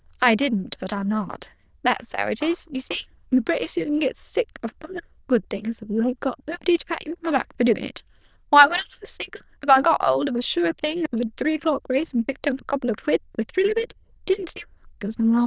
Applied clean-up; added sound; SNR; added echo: neural diffusion model UNIVERSE++.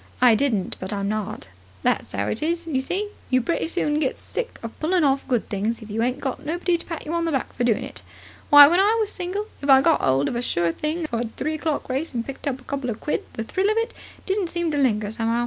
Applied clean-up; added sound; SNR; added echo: none; none; none; none.